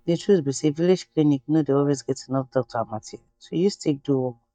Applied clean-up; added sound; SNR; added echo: neural mask model DeepFilterNet 3.